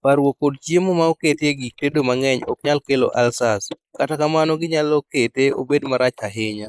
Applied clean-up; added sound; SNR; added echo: neural mask model Resemble Enhance denoiser.